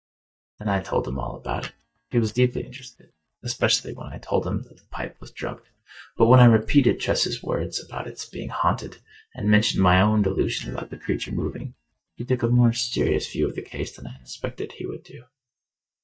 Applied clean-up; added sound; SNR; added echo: neural mask model DeepFilterNet 3.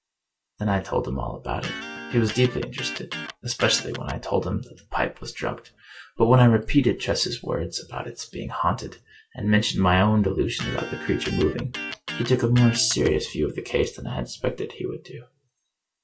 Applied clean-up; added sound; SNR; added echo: none; Electric guitar; 11 dB; reverberation time 0.2 s.